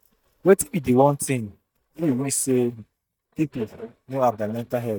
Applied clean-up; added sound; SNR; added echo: neural mask model DeepFilterNet 3.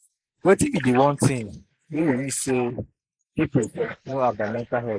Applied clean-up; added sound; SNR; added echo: neural mask model Resemble Enhance denoiser.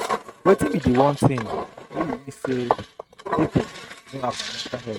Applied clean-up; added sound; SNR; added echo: neural mask model RNNoise.